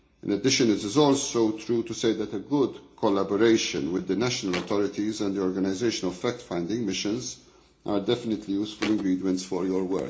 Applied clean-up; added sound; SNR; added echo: none; Thump, thud; 10 dB; reverberation time 0.4 s.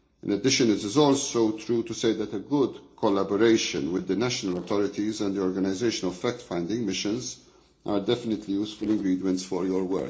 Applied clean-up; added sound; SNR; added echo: neural separator model SepFormer DNS4.